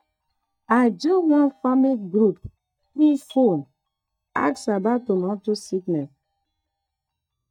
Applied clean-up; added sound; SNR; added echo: neural mask model DeepFilterNet 3.